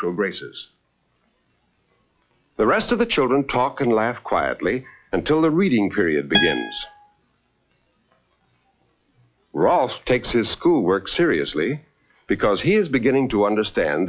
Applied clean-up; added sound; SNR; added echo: classical method log-MMSE.